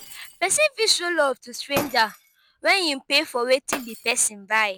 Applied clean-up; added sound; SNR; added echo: none; Shatter; 14 dB; none.